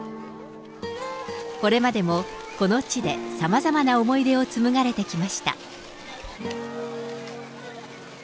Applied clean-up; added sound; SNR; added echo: none; none; none; none.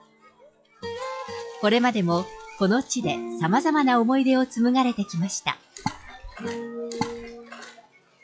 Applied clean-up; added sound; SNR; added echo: classical method log-MMSE.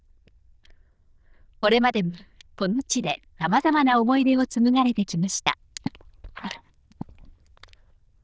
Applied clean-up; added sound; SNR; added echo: neural diffusion model UNIVERSE++.